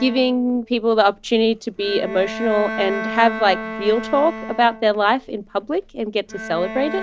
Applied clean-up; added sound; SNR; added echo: none; Bowed string instrument; 11 dB; none.